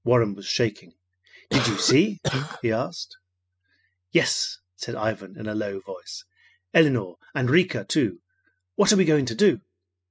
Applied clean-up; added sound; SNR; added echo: classical method spectral subtraction.